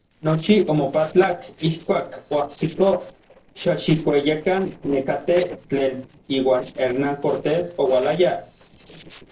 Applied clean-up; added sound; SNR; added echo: neural separator model SepFormer DNS4.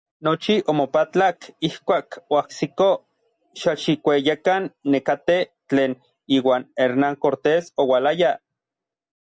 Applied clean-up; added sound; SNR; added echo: none; none; none; none.